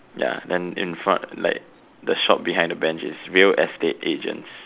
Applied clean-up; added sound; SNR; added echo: none; none; none; none.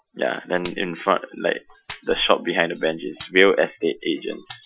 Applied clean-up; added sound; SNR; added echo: classical method Wiener filter.